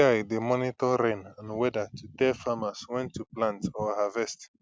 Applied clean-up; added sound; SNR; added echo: none; none; none; none.